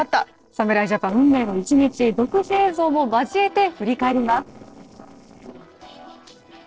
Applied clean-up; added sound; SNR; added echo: neural separator model SepFormer DNS4.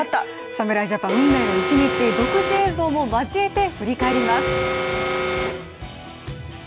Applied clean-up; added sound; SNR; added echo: none; Alarm; 3 dB; none.